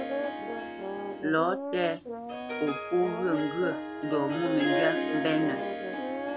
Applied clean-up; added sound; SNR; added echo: none; Brass instrument + Harp; 2 dB; none.